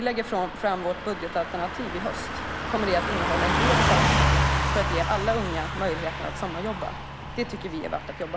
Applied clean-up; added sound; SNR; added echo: none; Car passing by / Truck; -3 dB; none.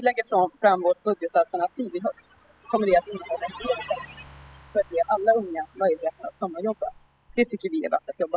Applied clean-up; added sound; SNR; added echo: classical method spectral subtraction.